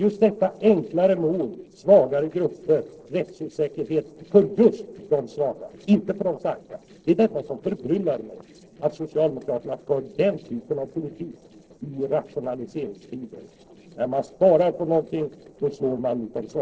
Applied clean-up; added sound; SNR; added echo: neural separator model SepFormer DNS4.